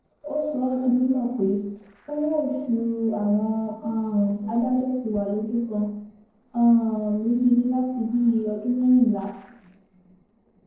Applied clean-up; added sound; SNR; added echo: neural separator model SepFormer DNS4.